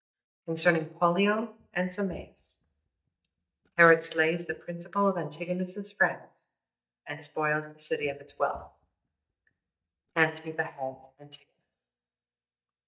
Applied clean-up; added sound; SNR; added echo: neural mask model DeepFilterNet 3.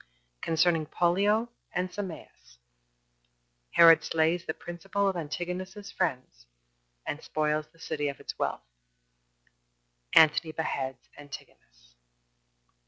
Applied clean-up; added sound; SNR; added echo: none; none; none; none.